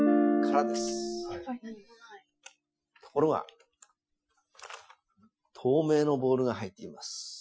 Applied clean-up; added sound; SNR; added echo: classical method Wiener filter.